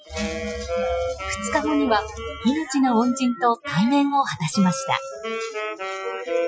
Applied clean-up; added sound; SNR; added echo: classical method Wiener filter.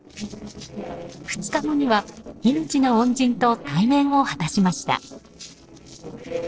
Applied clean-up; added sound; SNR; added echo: neural separator model SepFormer DNS4.